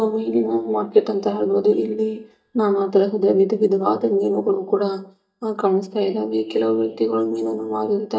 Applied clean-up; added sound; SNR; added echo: neural mask model DeepFilterNet 3.